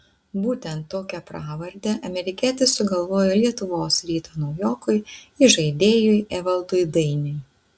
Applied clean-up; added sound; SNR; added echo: none; none; none; none.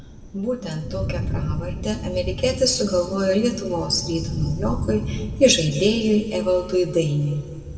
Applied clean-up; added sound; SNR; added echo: none; Thunder; 8 dB; reverberation time 2.0 s.